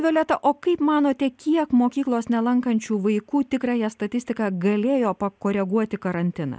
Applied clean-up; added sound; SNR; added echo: none; none; none; none.